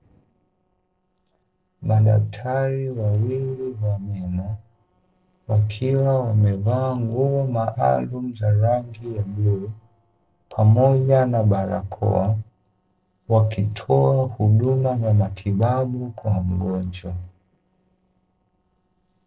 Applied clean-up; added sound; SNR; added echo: neural separator model SepFormer DNS4.